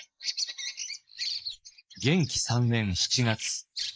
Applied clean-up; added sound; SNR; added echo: neural mask model Resemble Enhance denoiser.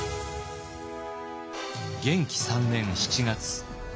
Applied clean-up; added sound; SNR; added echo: none; none; none; none.